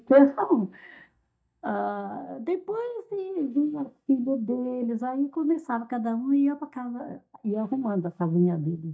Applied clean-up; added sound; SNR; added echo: neural mask model DeepFilterNet 3.